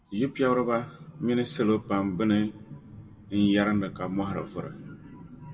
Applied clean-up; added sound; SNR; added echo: none; none; none; reverberation time 1.6 s.